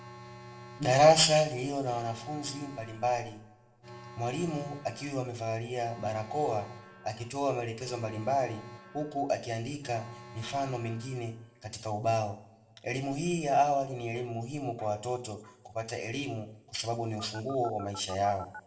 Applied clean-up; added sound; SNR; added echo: none; Alarm; 19 dB; reverberation time 0.5 s.